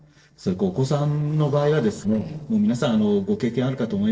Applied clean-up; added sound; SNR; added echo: neural separator model SepFormer DNS4.